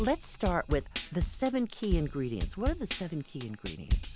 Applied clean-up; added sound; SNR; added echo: none; Drum kit; 2 dB; none.